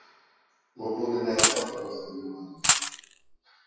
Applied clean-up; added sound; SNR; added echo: classical method WPE with log-MMSE.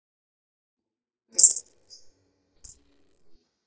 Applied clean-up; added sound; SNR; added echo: neural mask model DeepFilterNet 3.